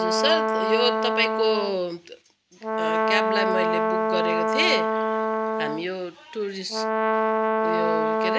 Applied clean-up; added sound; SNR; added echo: none; Brass instrument; -4 dB; none.